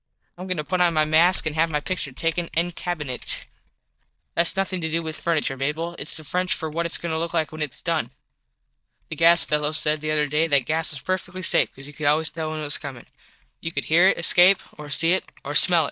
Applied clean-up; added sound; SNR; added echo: neural mask model DeepFilterNet 3.